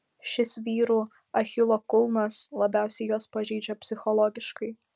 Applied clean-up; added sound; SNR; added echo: none; none; none; none.